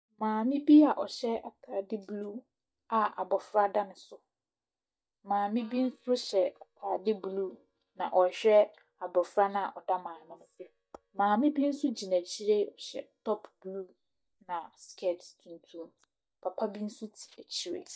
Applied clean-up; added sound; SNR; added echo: neural mask model DeepFilterNet 3.